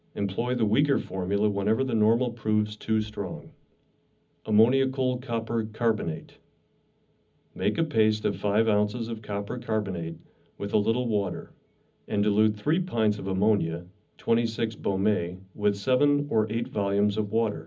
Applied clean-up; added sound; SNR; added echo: none; none; none; reverberation time 0.4 s.